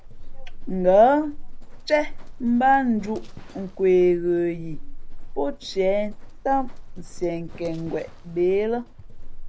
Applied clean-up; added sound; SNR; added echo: none; Livestock, farm animals, working animals; 8 dB; none.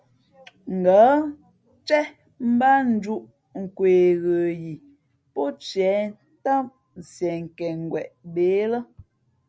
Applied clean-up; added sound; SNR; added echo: none; none; none; none.